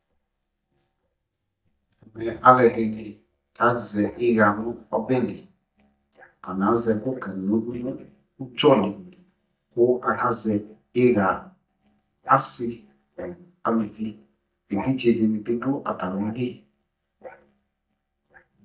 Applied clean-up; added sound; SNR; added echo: neural mask model DeepFilterNet 3.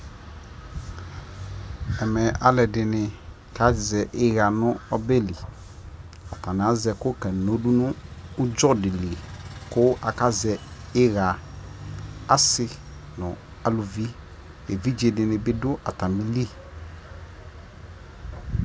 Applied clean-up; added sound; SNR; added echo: none; none; none; none.